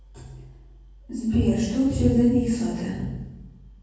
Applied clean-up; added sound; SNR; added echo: none; none; none; reverberation time 1.3 s.